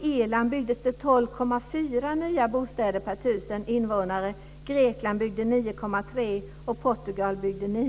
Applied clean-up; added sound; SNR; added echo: none; none; none; none.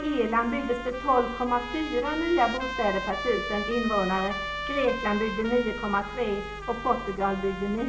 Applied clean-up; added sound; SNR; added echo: none; Trumpet; 8 dB; reverberation time 0.8 s.